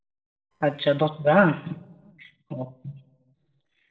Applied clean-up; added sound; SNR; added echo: neural separator model SepFormer DNS4.